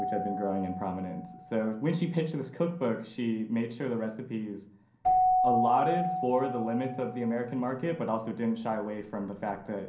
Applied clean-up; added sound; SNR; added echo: none; Keyboard (musical); 2 dB; reverberation time 0.6 s.